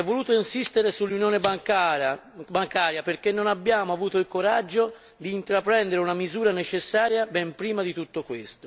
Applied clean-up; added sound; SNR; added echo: none; Fire; 16 dB; none.